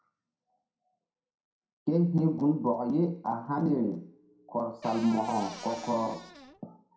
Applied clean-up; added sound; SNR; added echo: none; Cupboard open or close / Door; 15 dB; reverberation time 0.5 s.